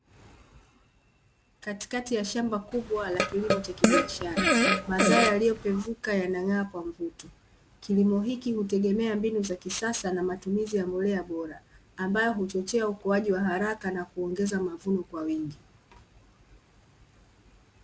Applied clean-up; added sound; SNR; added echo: none; Fart; -3 dB; none.